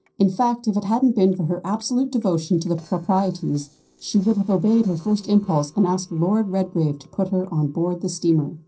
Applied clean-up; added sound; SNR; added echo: neural separator model SepFormer DNS4.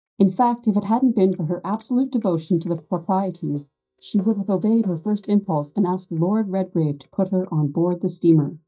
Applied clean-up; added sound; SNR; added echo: neural mask model DeepFilterNet 3.